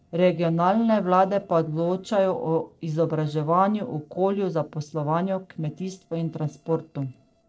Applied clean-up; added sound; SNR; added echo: neural separator model SepFormer DNS4.